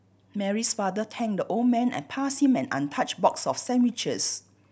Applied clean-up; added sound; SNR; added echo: none; none; none; none.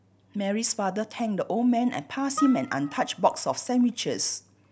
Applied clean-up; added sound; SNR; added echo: none; Harp; 14 dB; none.